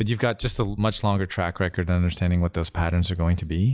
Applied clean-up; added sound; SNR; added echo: none; none; none; none.